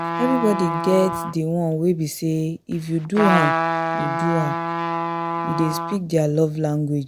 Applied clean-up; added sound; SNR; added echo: none; Trumpet; 3 dB; none.